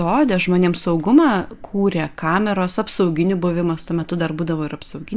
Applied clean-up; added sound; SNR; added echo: none; none; none; none.